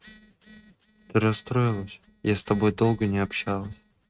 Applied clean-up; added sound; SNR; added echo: neural mask model RNNoise.